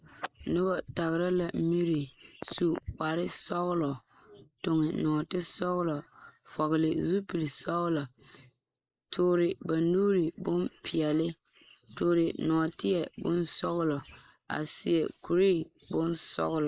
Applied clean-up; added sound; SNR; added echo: neural mask model Resemble Enhance denoiser.